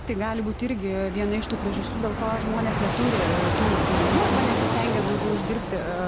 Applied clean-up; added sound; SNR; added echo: none; Fixed-wing aircraft, airplane; -1 dB; none.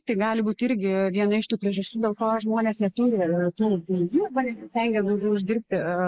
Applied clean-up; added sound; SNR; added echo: neural mask model Resemble Enhance denoiser.